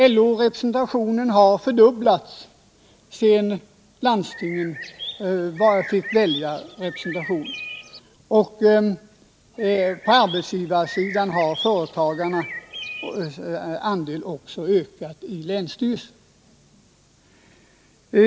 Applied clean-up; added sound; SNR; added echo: none; Bird; 13 dB; none.